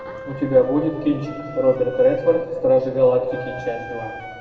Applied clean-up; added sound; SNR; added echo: none; Wind instrument, woodwind instrument; 16 dB; reverberation time 1.9 s.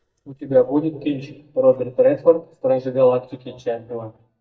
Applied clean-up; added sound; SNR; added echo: neural mask model DeepFilterNet 3.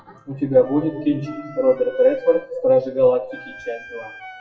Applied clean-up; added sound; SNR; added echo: classical method WPE with log-MMSE.